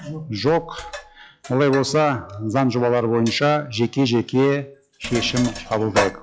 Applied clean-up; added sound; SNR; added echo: classical method log-MMSE.